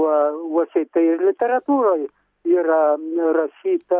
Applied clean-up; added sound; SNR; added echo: none; none; none; none.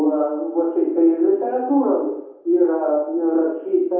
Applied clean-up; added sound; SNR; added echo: none; none; none; reverberation time 0.8 s.